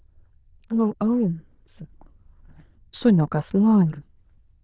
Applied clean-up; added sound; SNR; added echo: neural diffusion model UNIVERSE++.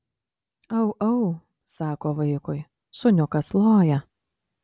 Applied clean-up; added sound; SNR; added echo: none; none; none; none.